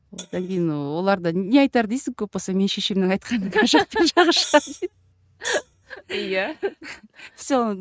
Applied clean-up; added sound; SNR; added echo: neural mask model RNNoise.